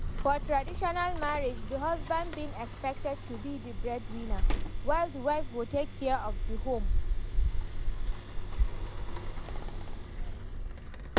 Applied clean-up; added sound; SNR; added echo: none; Sliding door; -4 dB; none.